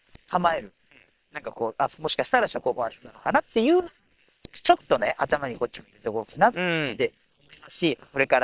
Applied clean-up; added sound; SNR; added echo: neural separator model SepFormer WHAM!.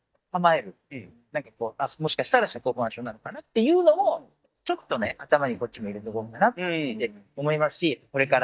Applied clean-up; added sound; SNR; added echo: neural mask model DeepFilterNet 3.